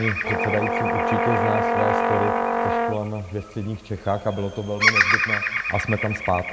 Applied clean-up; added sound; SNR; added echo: none; Brass instrument + Bird vocalization, bird call, bird song; -3 dB; none.